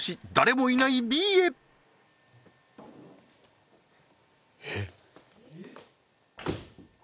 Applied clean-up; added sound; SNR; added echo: none; none; none; none.